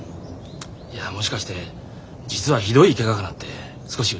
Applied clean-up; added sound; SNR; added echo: none; none; none; none.